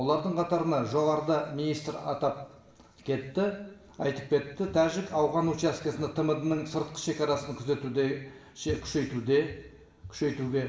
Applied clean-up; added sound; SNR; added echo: none; none; none; reverberation time 0.8 s.